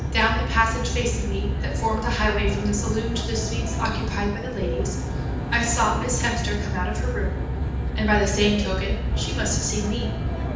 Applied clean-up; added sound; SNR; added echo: none; Aircraft; -1 dB; reverberation time 0.8 s.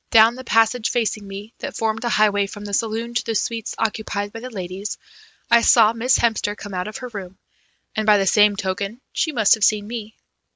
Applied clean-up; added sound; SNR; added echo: none; none; none; none.